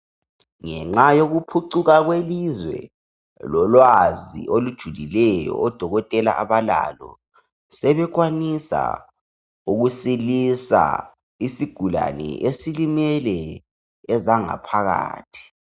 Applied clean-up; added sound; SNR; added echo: none; none; none; none.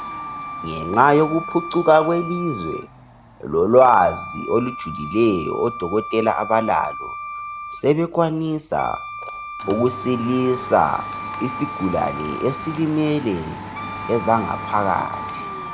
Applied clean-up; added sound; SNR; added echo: none; Wind instrument, woodwind instrument + Domestic sounds, home sounds; 10 dB; none.